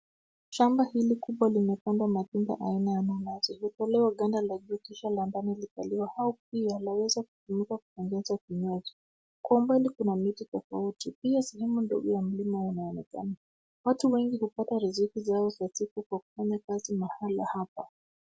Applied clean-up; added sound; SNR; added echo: none; none; none; none.